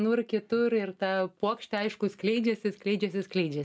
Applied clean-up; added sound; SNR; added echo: none; none; none; none.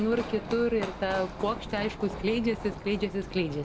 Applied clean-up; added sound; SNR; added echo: none; Run; 9 dB; none.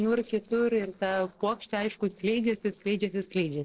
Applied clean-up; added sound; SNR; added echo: neural separator model SepFormer DNS4.